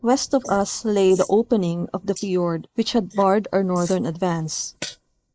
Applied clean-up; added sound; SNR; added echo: neural mask model Resemble Enhance denoiser.